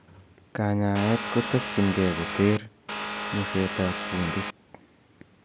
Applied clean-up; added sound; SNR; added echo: none; Vehicle; 4 dB; none.